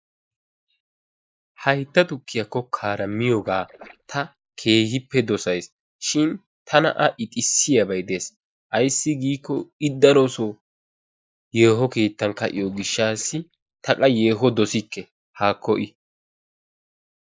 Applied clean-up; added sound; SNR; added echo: neural mask model Resemble Enhance denoiser.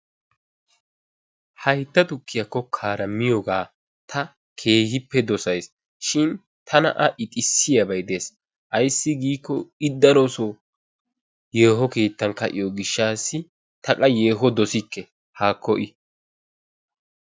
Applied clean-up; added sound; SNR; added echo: none; none; none; none.